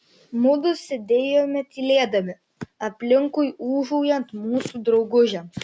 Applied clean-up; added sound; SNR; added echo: none; none; none; none.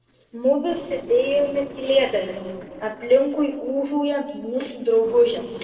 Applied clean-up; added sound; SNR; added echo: neural separator model SepFormer DNS4.